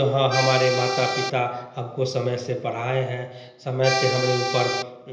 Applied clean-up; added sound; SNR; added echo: none; Accordion; 2 dB; reverberation time 0.8 s.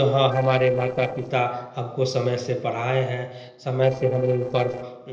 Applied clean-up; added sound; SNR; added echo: neural separator model SepFormer DNS4.